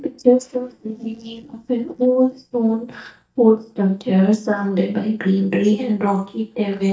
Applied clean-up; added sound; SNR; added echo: neural mask model DeepFilterNet 3.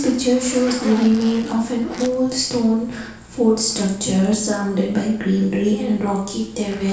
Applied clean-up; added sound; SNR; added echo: none; Zipper (clothing); 18 dB; reverberation time 0.6 s.